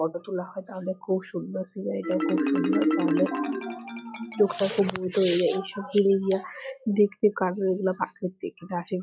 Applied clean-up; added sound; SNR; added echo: classical method log-MMSE.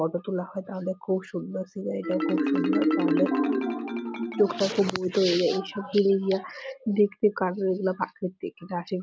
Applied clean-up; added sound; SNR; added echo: none; Marimba, xylophone; 4 dB; none.